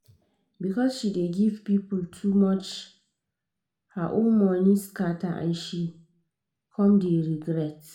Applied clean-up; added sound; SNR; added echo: none; none; none; reverberation time 0.4 s.